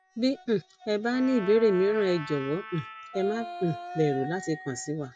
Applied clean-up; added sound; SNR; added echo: classical method log-MMSE.